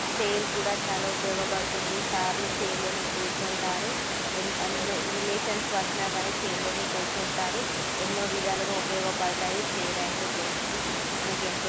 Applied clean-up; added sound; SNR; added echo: none; Water; -4 dB; none.